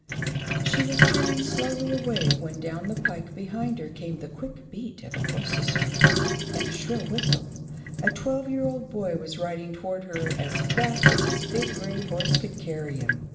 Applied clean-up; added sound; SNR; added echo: none; Sink (filling or washing); -4 dB; reverberation time 2.0 s.